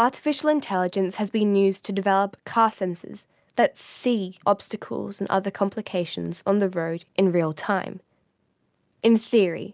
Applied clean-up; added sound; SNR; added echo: none; none; none; none.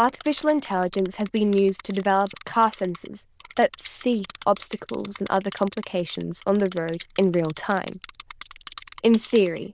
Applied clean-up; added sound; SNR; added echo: neural diffusion model UNIVERSE++.